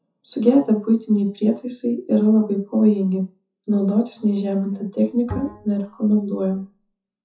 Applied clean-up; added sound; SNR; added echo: classical method WPE with log-MMSE.